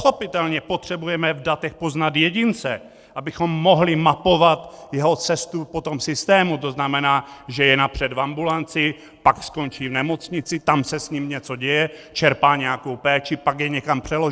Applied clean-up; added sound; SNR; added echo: neural separator model SepFormer DNS4.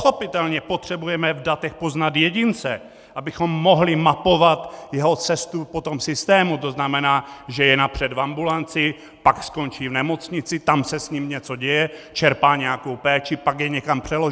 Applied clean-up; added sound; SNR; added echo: none; none; none; none.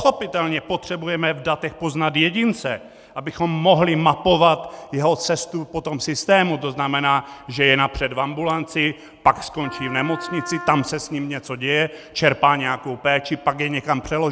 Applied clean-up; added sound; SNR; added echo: none; Wind instrument, woodwind instrument; 13 dB; none.